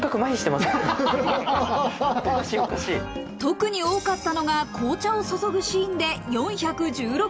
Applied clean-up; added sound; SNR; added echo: none; none; none; none.